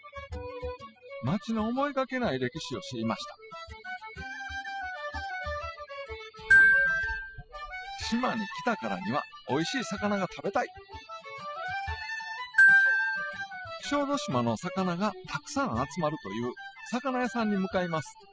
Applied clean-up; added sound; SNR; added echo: classical method spectral subtraction.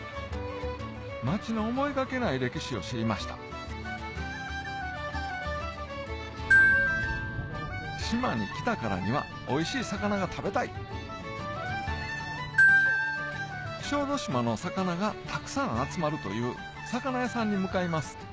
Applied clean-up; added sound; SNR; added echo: none; Glockenspiel; -3 dB; none.